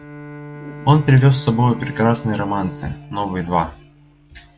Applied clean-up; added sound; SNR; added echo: none; Bowed string instrument; 17 dB; none.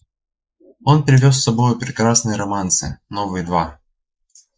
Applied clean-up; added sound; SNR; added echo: neural mask model Resemble Enhance denoiser.